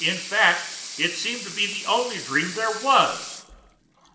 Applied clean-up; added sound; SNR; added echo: none; Sink (filling or washing) / Water tap, faucet / Liquid; 12 dB; reverberation time 1.0 s.